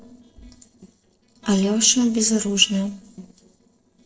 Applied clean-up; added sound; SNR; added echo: neural separator model SepFormer DNS4.